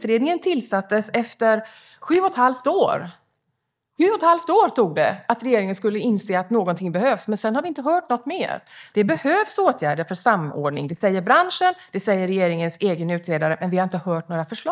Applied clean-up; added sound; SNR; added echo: neural mask model DeepFilterNet 3.